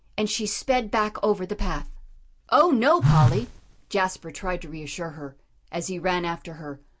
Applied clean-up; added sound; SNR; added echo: none; Telephone; -2 dB; none.